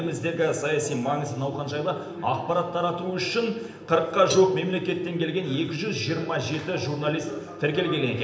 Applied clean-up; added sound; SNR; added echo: none; Cowbell; 14 dB; reverberation time 0.8 s.